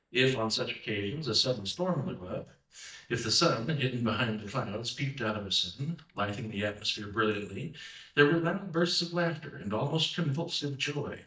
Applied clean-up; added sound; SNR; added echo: neural mask model DeepFilterNet 3.